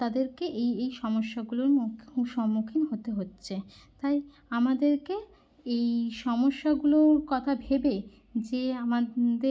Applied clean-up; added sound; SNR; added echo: none; none; none; none.